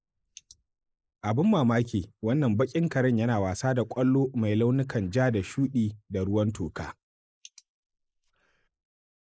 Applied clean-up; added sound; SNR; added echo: neural mask model Resemble Enhance denoiser.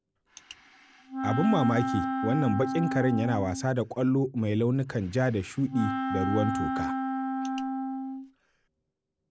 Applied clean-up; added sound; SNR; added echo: none; Wind instrument, woodwind instrument; 3 dB; none.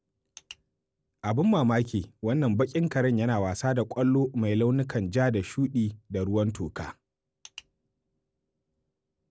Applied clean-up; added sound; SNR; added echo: none; none; none; none.